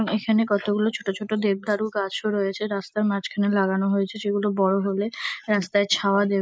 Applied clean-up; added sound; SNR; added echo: neural mask model Resemble Enhance denoiser.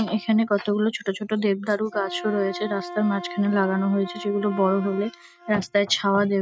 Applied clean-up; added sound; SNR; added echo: neural mask model RNNoise.